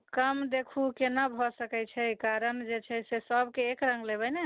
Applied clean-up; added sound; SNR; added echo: none; none; none; none.